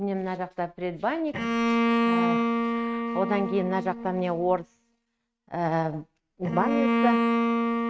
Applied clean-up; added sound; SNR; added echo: neural mask model RNNoise.